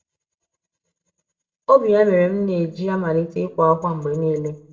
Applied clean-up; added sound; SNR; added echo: none; none; none; reverberation time 0.5 s.